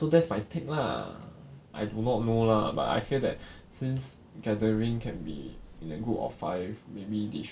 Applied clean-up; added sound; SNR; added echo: none; Wind; 17 dB; none.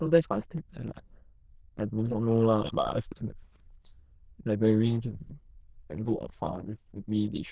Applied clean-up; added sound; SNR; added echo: neural diffusion model UNIVERSE++.